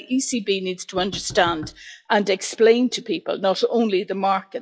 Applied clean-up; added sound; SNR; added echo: classical method log-MMSE.